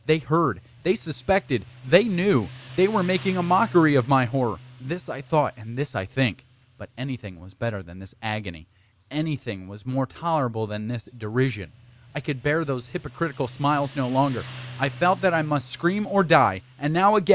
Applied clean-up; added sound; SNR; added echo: none; Motorcycle; 20 dB; none.